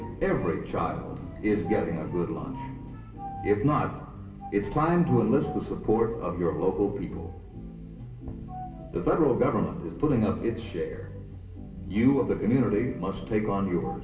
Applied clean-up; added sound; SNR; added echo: none; none; none; reverberation time 0.9 s.